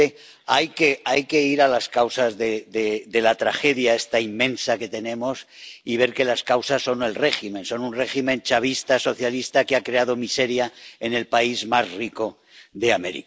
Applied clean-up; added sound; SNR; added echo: none; none; none; none.